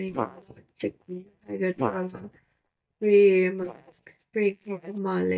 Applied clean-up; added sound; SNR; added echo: neural mask model DeepFilterNet 3.